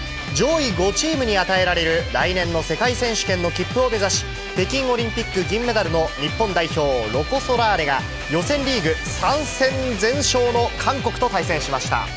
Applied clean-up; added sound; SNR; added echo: none; none; none; none.